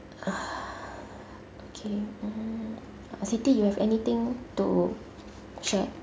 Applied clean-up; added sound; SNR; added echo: none; none; none; none.